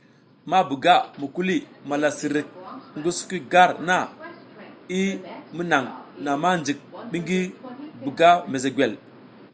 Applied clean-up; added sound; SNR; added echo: none; Subway, metro, underground; 18 dB; none.